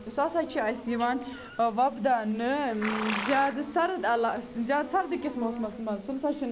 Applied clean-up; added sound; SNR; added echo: none; Livestock, farm animals, working animals; 13 dB; none.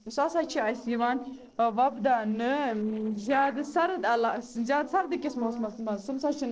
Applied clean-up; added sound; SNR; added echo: neural separator model SepFormer DNS4.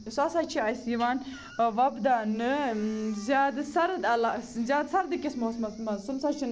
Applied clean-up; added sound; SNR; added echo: none; none; none; none.